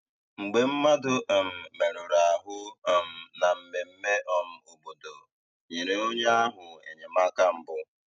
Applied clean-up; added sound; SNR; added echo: none; none; none; none.